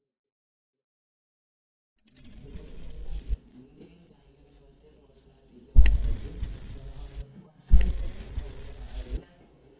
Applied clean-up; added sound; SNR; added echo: neural mask model DeepFilterNet 3.